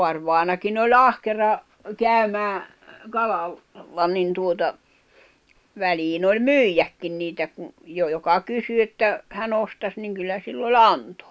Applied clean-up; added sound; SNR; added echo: none; none; none; none.